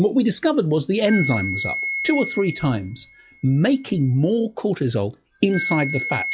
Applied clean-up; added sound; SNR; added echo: classical method log-MMSE.